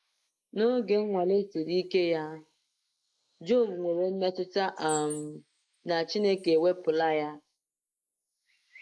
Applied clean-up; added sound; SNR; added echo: neural mask model Resemble Enhance denoiser.